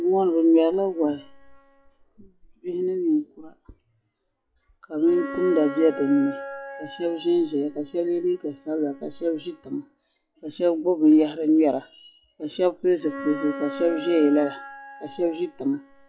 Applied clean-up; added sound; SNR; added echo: classical method log-MMSE.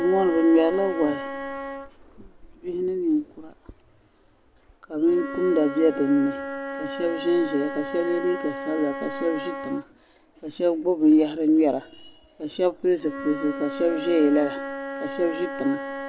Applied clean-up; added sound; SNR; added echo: none; Wind instrument, woodwind instrument; 10 dB; none.